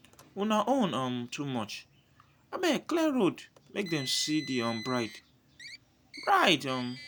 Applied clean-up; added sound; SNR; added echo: none; Car; 18 dB; none.